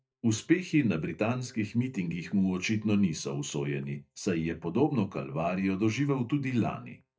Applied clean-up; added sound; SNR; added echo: neural mask model DeepFilterNet 3.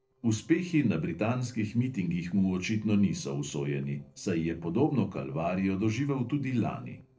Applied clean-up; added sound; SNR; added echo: neural separator model SepFormer DNS4.